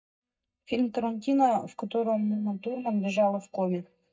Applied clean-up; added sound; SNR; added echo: neural mask model DeepFilterNet 3.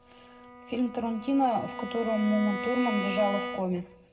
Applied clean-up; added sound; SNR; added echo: none; Bowed string instrument; 8 dB; reverberation time 0.3 s.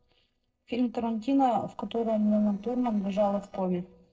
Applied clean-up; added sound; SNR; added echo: neural separator model SepFormer DNS4.